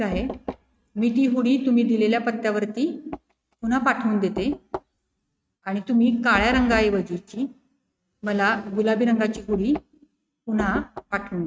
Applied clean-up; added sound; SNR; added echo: neural mask model RNNoise.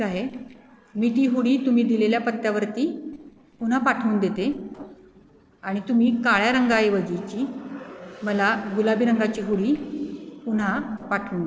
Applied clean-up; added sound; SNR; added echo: neural separator model SepFormer DNS4.